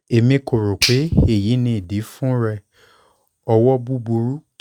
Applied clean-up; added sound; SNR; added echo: neural mask model RNNoise.